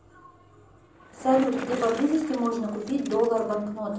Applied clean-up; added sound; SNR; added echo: none; Bicycle; 15 dB; reverberation time 0.6 s.